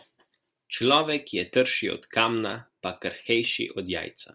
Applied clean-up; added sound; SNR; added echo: none; none; none; none.